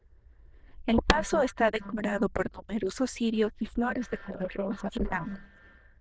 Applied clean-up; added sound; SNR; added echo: neural diffusion model UNIVERSE++.